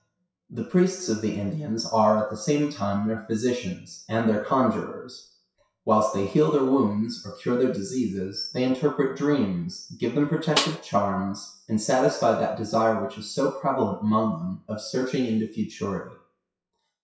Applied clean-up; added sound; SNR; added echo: classical method WPE with log-MMSE.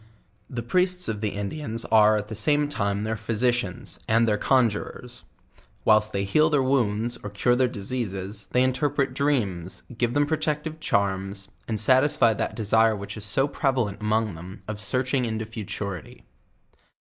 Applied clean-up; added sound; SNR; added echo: none; none; none; none.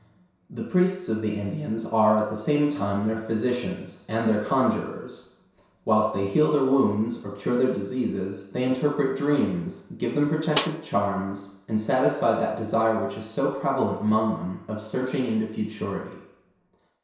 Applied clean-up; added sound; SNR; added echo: none; Snare drum; 8 dB; reverberation time 0.7 s.